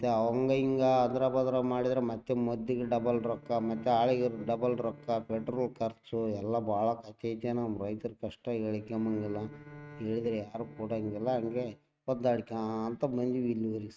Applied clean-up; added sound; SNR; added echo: neural mask model RNNoise.